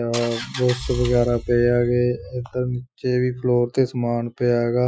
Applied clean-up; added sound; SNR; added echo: classical method Wiener filter.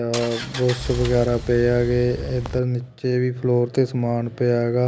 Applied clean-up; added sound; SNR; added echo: none; Engine; 10 dB; none.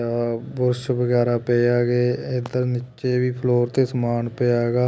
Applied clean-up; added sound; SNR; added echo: none; none; none; none.